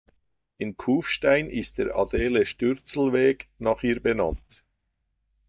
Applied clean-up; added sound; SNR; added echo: neural mask model DeepFilterNet 3.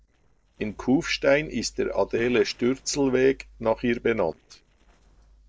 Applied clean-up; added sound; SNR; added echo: neural separator model SepFormer DNS4.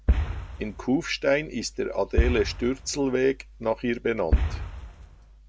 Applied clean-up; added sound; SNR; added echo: none; Boom; 0 dB; none.